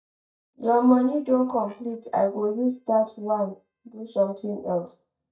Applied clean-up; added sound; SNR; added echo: neural mask model DeepFilterNet 3.